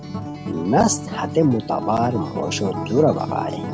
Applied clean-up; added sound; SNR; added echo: none; Acoustic guitar; 7 dB; none.